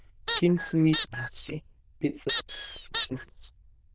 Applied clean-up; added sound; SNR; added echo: neural diffusion model UNIVERSE++.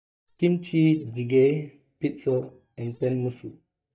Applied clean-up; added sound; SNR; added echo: neural mask model DeepFilterNet 3.